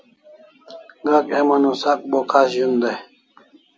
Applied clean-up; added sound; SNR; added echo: none; none; none; none.